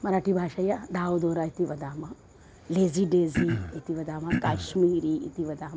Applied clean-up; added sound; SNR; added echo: none; Cough; 1 dB; none.